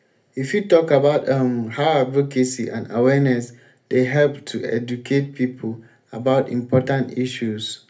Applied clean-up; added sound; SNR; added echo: none; none; none; reverberation time 0.3 s.